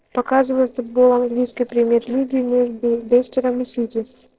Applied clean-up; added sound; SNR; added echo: neural separator model SepFormer DNS4.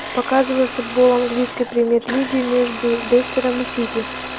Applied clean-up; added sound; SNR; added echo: none; Domestic sounds, home sounds; 10 dB; none.